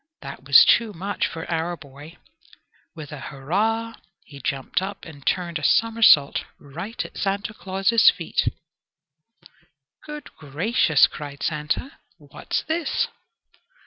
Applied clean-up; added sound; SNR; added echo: none; none; none; none.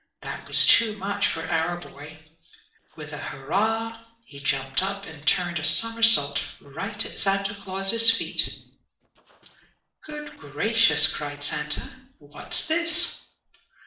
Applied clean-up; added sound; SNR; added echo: neural separator model SepFormer DNS4.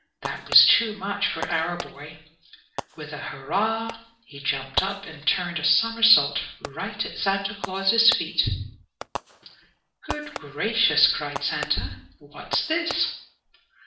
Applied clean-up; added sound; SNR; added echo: none; Fireworks; 13 dB; reverberation time 0.5 s.